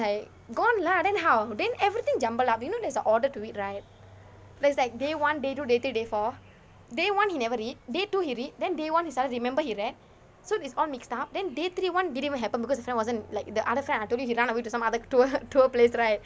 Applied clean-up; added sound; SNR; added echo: none; none; none; none.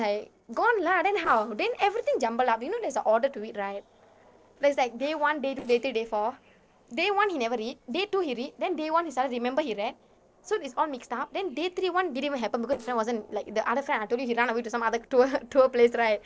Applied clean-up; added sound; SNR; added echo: neural separator model SepFormer DNS4.